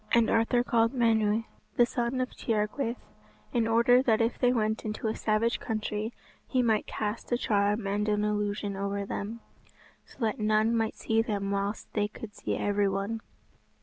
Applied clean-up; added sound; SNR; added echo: none; none; none; none.